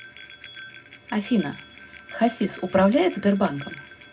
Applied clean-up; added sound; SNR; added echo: none; Bell; 15 dB; reverberation time 0.2 s.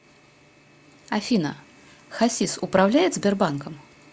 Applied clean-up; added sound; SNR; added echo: none; none; none; none.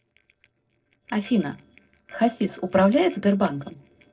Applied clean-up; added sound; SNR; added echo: neural separator model SepFormer DNS4.